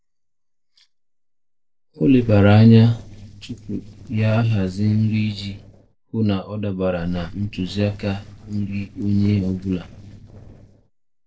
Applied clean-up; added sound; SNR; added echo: neural separator model SepFormer DNS4.